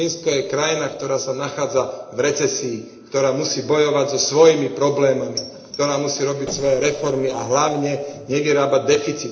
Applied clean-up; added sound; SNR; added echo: neural separator model SepFormer DNS4.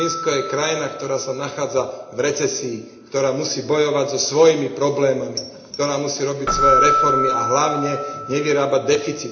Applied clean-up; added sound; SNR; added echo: none; Keyboard (musical); 5 dB; reverberation time 0.8 s.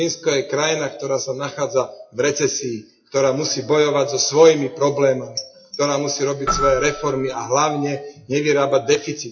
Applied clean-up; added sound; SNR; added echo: classical method WPE with log-MMSE.